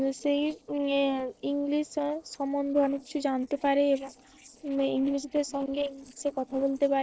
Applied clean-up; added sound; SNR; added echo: neural separator model SepFormer DNS4.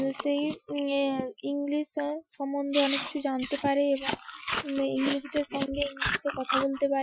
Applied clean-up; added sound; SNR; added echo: classical method Wiener filter.